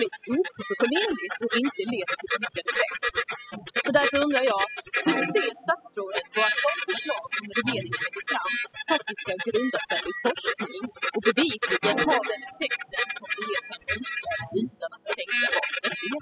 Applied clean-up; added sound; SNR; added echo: classical method spectral subtraction.